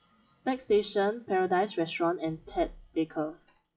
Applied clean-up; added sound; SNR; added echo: classical method WPE with log-MMSE.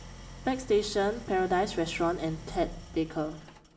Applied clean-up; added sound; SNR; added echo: none; Idling; 14 dB; reverberation time 2.4 s.